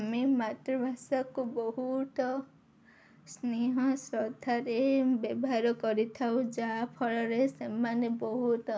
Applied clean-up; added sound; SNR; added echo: none; none; none; none.